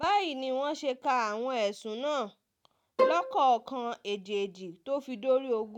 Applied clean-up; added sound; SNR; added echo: neural mask model RNNoise.